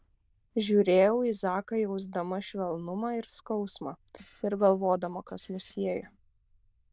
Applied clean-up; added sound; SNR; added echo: neural diffusion model UNIVERSE++.